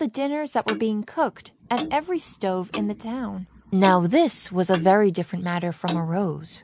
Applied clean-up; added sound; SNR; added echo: none; Clock; 14 dB; none.